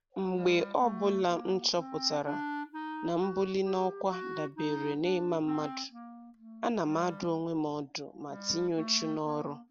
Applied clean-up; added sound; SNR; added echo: none; Wind instrument, woodwind instrument; 11 dB; none.